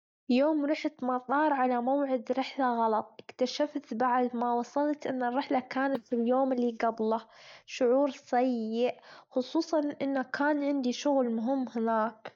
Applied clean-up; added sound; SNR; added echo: neural mask model DeepFilterNet 3.